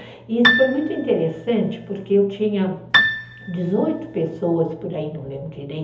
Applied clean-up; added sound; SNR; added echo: none; Piano; 1 dB; reverberation time 0.7 s.